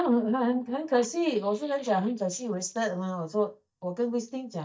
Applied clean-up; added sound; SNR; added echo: neural mask model DeepFilterNet 3.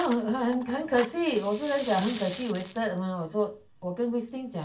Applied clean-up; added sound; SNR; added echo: none; Fire; 16 dB; reverberation time 0.2 s.